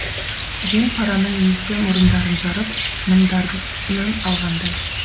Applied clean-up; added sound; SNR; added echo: none; Rain; 5 dB; none.